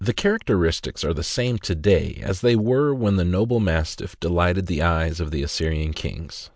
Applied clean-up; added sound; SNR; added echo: none; none; none; none.